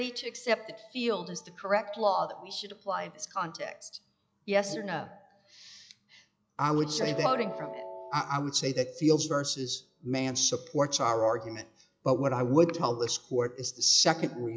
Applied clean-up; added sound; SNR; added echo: classical method log-MMSE.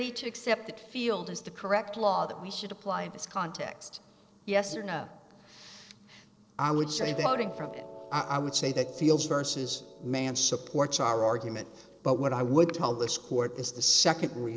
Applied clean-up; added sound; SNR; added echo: neural separator model SepFormer DNS4.